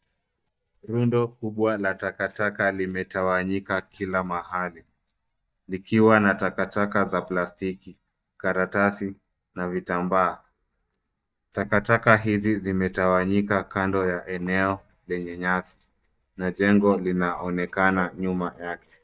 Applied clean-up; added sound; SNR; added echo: neural mask model DeepFilterNet 3.